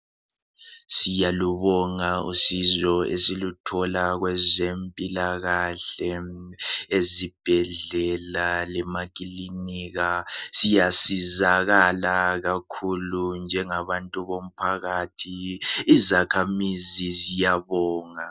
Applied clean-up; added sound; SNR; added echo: none; none; none; none.